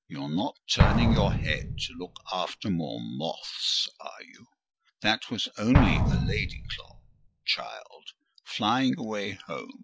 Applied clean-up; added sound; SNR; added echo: classical method log-MMSE.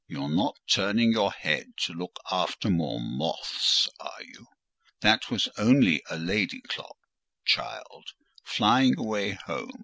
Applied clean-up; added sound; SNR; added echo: none; none; none; none.